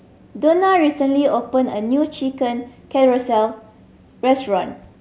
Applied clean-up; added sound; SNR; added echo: none; none; none; none.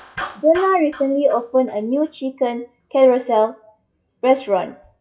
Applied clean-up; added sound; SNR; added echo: classical method WPE with log-MMSE.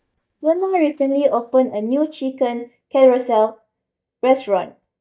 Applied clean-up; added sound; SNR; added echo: neural mask model DeepFilterNet 3.